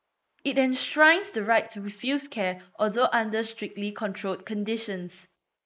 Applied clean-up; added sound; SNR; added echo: neural mask model Resemble Enhance denoiser.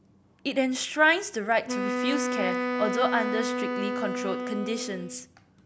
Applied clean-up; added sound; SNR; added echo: none; Wind instrument, woodwind instrument; 3 dB; none.